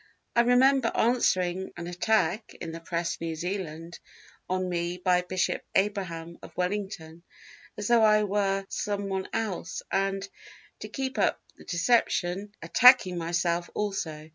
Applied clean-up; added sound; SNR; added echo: none; none; none; none.